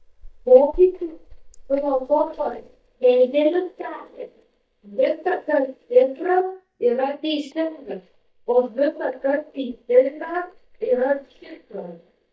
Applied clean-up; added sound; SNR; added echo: neural mask model DeepFilterNet 3.